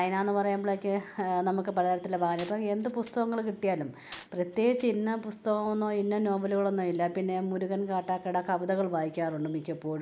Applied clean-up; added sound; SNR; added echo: none; Glass; 18 dB; none.